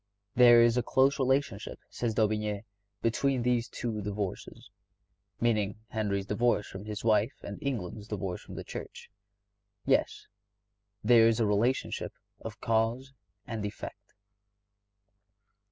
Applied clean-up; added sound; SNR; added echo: none; none; none; none.